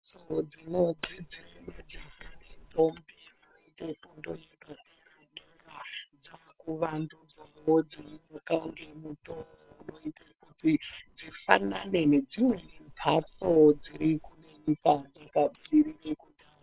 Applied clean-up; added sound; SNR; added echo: neural separator model SepFormer WHAM!.